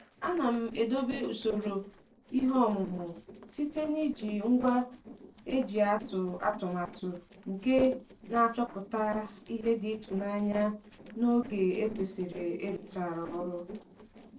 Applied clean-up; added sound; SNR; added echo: neural separator model SepFormer DNS4.